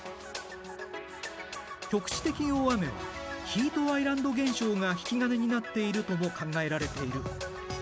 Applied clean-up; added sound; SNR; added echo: none; none; none; none.